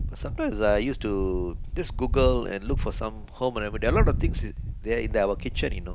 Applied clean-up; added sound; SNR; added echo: none; Wind; 1 dB; none.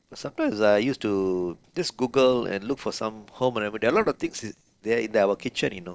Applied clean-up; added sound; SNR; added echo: neural separator model SepFormer DNS4.